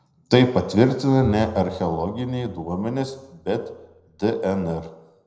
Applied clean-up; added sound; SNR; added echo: neural separator model SepFormer DNS4.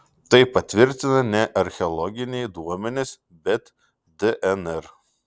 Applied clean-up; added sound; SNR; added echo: none; none; none; none.